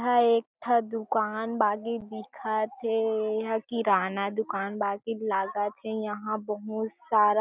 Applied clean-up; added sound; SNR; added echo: none; none; none; none.